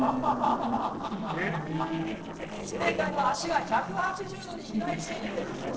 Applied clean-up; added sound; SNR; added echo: neural separator model SepFormer DNS4.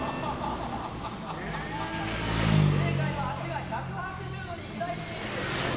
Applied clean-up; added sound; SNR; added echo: none; Engine; -5 dB; reverberation time 1.3 s.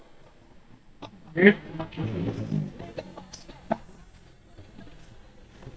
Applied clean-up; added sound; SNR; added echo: neural mask model DeepFilterNet 3.